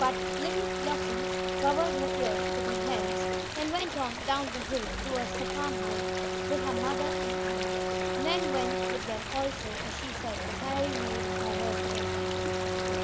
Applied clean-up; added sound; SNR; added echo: none; Brass instrument + Stream; -4 dB; none.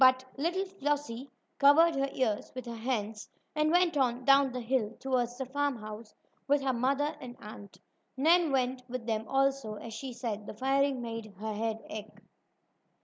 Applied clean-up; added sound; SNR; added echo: none; none; none; none.